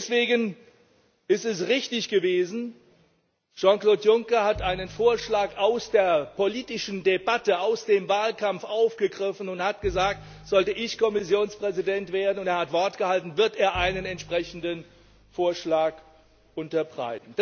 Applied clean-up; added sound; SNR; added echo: none; Bowed string instrument; 20 dB; none.